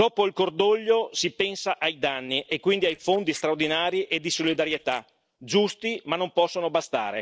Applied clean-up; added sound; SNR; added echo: neural separator model SepFormer DNS4.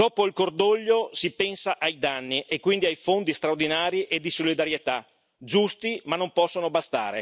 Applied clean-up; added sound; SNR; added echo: none; none; none; none.